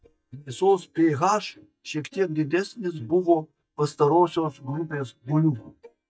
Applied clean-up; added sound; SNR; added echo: neural mask model DeepFilterNet 3.